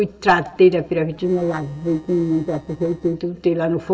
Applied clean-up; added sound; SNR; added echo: neural separator model SepFormer DNS4.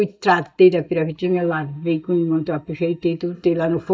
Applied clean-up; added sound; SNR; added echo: neural mask model DeepFilterNet 3.